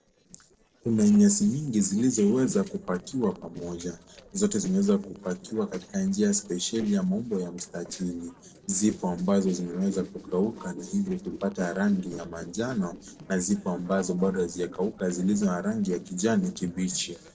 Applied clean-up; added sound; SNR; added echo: neural separator model SepFormer DNS4.